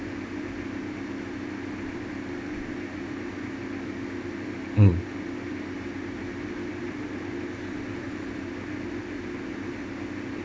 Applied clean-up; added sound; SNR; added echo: none; none; none; none.